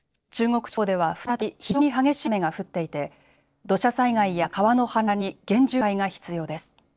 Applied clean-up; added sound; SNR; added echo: neural separator model SepFormer DNS4.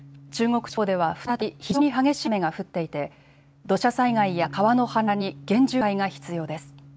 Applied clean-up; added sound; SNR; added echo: none; Bass guitar; 20 dB; none.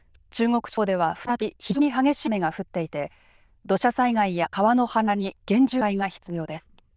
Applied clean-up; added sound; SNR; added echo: neural diffusion model UNIVERSE++.